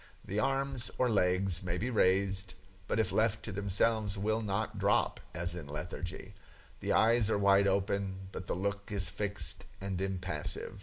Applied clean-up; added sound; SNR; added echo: none; none; none; reverberation time 0.4 s.